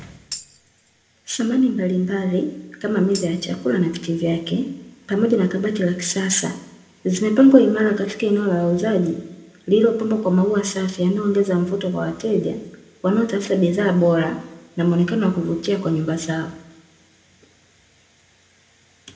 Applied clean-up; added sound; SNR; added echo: none; Tambourine; 18 dB; reverberation time 0.7 s.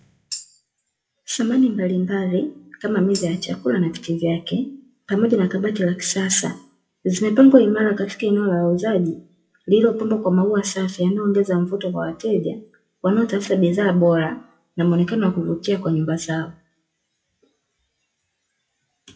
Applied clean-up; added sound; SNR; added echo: classical method WPE with log-MMSE.